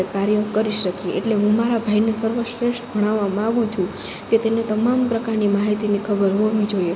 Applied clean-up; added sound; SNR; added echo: none; none; none; none.